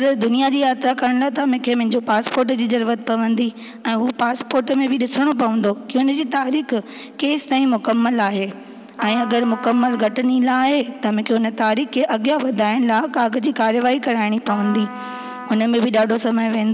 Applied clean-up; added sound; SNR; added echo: none; Trumpet; 15 dB; none.